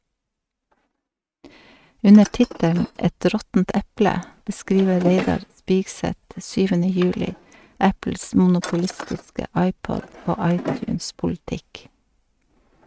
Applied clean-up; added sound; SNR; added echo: neural mask model RNNoise.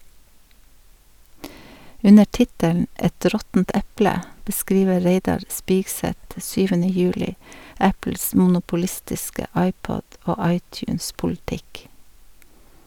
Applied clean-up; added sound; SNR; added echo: none; none; none; none.